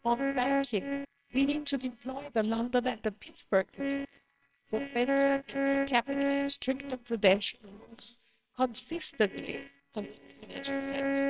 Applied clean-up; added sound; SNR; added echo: neural separator model SepFormer WHAMR!.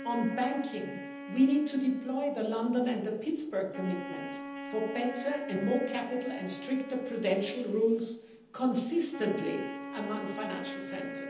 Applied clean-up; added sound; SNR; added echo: none; Wind instrument, woodwind instrument; 10 dB; reverberation time 0.9 s.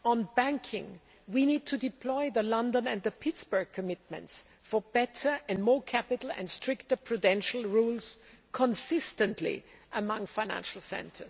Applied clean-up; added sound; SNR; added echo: none; none; none; none.